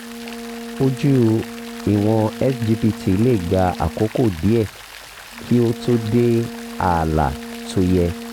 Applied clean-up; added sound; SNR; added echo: none; Brass instrument + Rain; 13 dB; none.